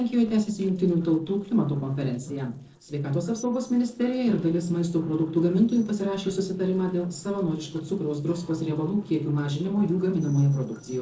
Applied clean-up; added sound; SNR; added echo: neural separator model SepFormer DNS4.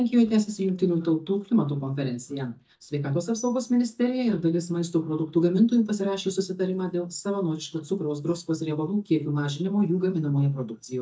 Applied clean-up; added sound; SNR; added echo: neural mask model DeepFilterNet 3.